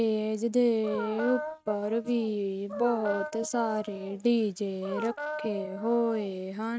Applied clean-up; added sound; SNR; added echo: neural mask model RNNoise.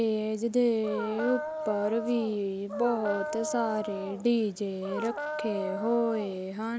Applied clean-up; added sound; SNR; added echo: none; Dog; 7 dB; none.